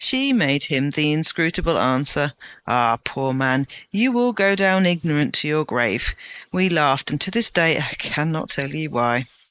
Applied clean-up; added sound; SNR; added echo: neural mask model Resemble Enhance denoiser.